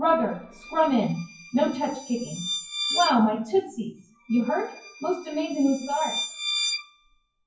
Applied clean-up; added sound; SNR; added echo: classical method WPE with log-MMSE.